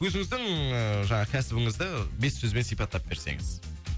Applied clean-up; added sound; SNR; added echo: none; none; none; none.